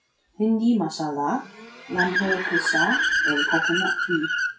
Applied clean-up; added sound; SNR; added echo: classical method WPE with log-MMSE.